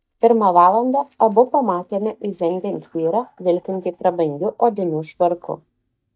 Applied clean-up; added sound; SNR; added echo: neural mask model DeepFilterNet 3.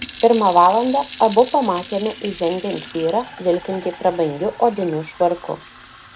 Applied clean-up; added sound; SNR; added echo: none; Fill (with liquid) / Sink (filling or washing); 18 dB; none.